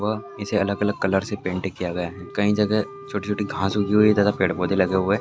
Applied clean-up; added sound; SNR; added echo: none; Wind instrument, woodwind instrument; 18 dB; none.